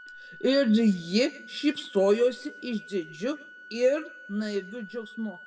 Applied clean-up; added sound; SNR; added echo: none; Organ; 19 dB; reverberation time 0.7 s.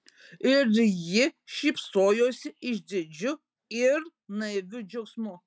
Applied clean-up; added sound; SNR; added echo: none; none; none; none.